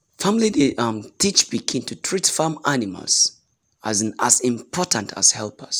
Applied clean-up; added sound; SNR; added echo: none; none; none; none.